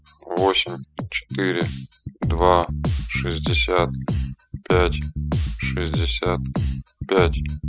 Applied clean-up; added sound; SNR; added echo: classical method spectral subtraction.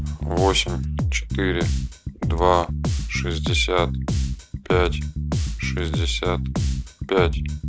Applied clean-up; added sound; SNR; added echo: none; Bass guitar; -1 dB; none.